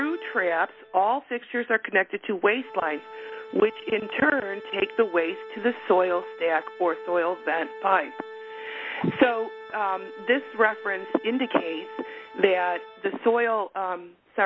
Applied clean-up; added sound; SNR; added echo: none; Organ; 16 dB; none.